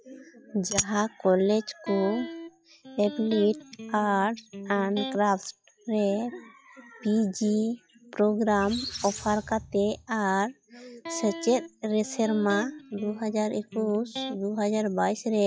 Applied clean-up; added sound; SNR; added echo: classical method log-MMSE.